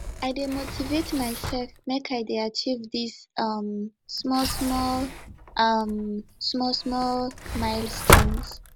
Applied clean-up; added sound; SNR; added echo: none; Sliding door; 1 dB; none.